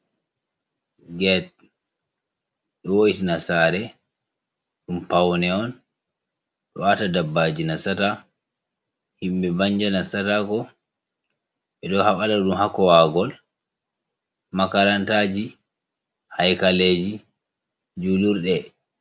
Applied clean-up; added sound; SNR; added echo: none; none; none; none.